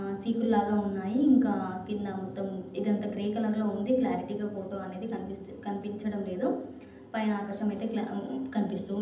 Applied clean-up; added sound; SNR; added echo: none; none; none; reverberation time 0.8 s.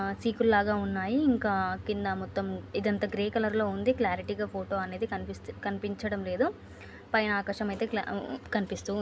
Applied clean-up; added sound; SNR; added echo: none; none; none; none.